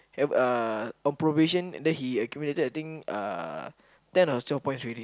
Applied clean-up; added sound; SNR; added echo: none; none; none; none.